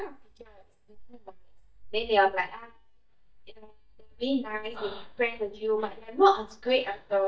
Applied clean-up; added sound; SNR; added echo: neural mask model DeepFilterNet 3.